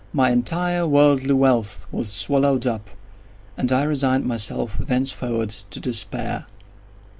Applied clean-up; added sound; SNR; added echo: none; none; none; none.